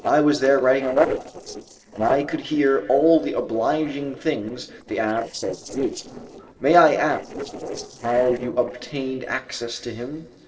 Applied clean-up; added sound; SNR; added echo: neural separator model SepFormer DNS4.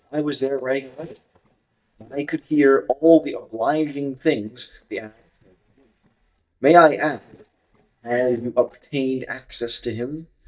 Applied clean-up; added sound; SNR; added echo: neural mask model DeepFilterNet 3.